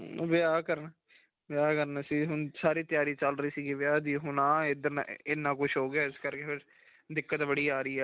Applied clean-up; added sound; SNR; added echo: none; none; none; none.